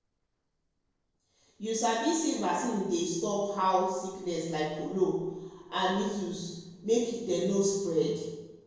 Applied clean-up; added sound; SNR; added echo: neural separator model SepFormer DNS4.